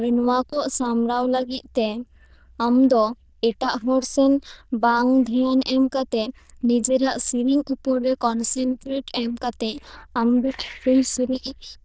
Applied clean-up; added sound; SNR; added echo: neural diffusion model UNIVERSE++.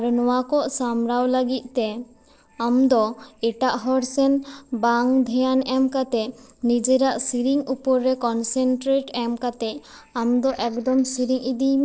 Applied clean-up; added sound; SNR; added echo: neural separator model SepFormer DNS4.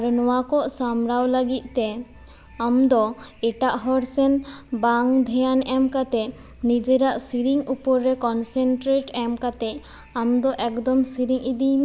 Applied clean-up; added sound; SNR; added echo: none; none; none; none.